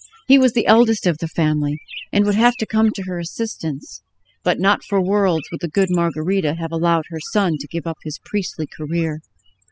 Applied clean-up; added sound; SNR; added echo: classical method spectral subtraction.